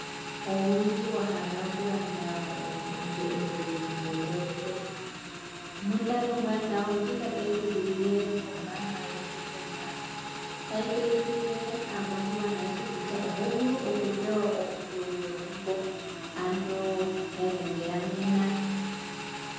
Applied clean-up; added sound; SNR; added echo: none; Motorcycle / Engine; 7 dB; reverberation time 1.3 s.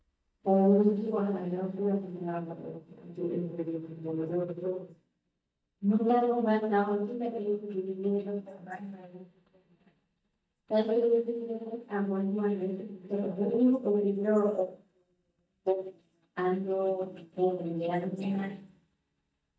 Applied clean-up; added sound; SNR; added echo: neural mask model DeepFilterNet 3.